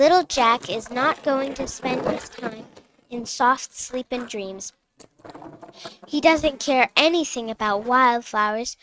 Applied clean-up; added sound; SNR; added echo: neural mask model RNNoise.